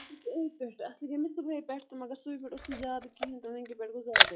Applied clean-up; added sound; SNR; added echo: classical method log-MMSE.